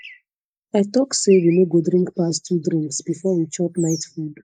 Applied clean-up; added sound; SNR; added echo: neural mask model Resemble Enhance denoiser.